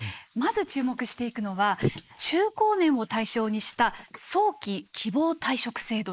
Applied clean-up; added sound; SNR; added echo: neural mask model Resemble Enhance denoiser.